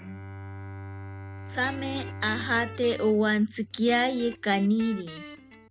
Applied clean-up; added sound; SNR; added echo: none; Guitar + Bowed string instrument; 12 dB; none.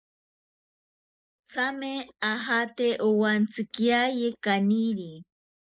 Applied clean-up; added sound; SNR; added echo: neural mask model Resemble Enhance denoiser.